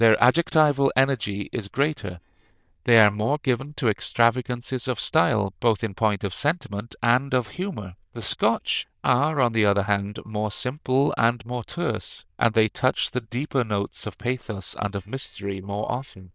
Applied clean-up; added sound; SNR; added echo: neural diffusion model UNIVERSE++.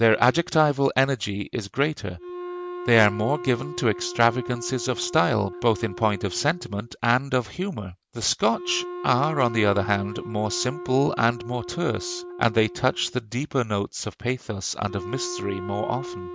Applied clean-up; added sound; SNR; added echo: none; Wind instrument, woodwind instrument; 12 dB; none.